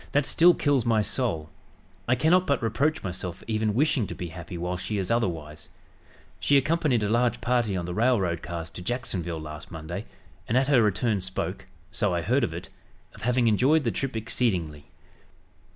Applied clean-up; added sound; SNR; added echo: none; none; none; none.